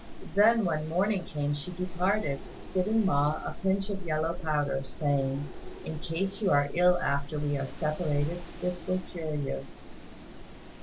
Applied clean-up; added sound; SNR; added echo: none; Wind; 7 dB; none.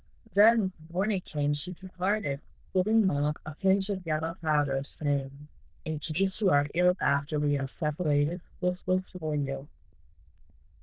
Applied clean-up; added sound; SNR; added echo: neural diffusion model UNIVERSE++.